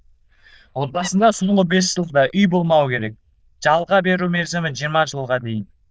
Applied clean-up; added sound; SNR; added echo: neural diffusion model UNIVERSE++.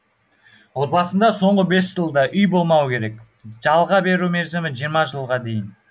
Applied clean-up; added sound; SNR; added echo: none; none; none; none.